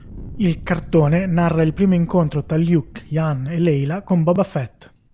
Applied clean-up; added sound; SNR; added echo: none; Fire; 18 dB; none.